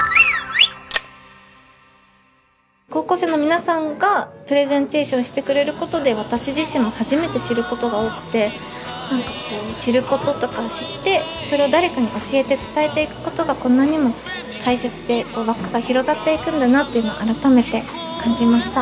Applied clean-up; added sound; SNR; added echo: none; none; none; none.